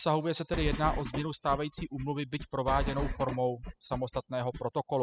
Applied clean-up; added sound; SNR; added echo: classical method spectral subtraction.